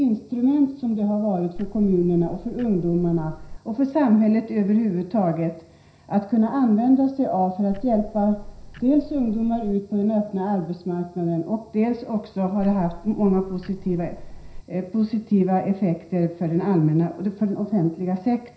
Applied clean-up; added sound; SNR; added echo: none; Tick-tock; 14 dB; reverberation time 0.5 s.